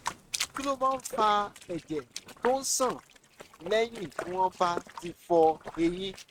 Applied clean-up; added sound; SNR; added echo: neural mask model RNNoise.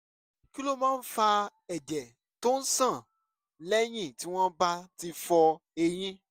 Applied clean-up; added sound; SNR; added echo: none; none; none; none.